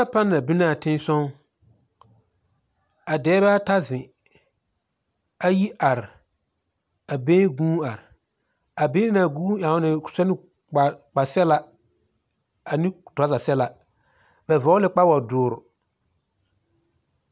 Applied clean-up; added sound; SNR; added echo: none; none; none; none.